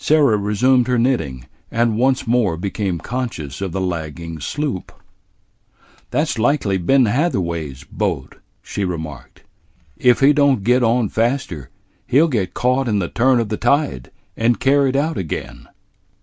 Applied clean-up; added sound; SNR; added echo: none; none; none; none.